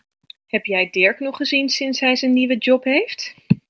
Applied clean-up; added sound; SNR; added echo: none; none; none; none.